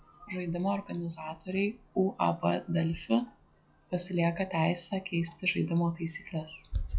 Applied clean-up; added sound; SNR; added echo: classical method log-MMSE.